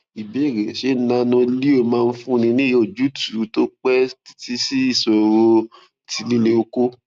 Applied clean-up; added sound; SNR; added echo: none; none; none; none.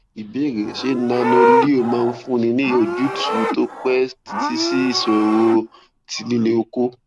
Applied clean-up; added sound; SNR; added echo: none; Livestock, farm animals, working animals; 4 dB; none.